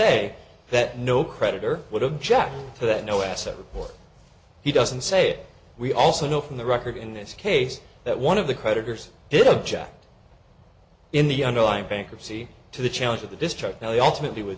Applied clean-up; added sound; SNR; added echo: none; none; none; none.